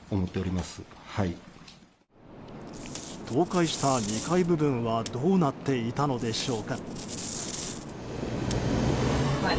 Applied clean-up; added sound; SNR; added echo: none; Packing tape, duct tape; 14 dB; none.